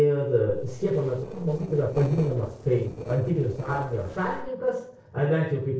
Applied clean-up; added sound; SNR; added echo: neural separator model SepFormer DNS4.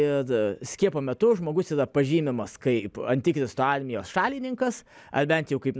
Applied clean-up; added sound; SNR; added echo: none; none; none; none.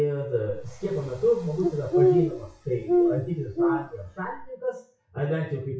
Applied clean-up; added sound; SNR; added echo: classical method WPE with log-MMSE.